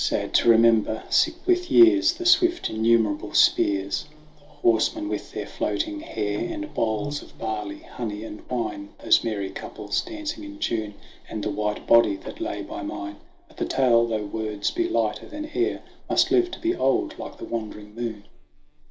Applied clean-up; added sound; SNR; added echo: none; Buzz; 18 dB; none.